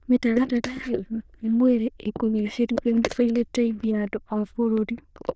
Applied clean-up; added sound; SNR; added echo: neural diffusion model UNIVERSE++.